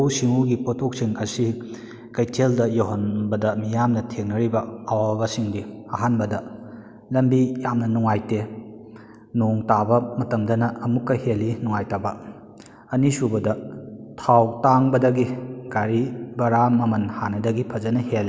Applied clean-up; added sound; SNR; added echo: none; none; none; none.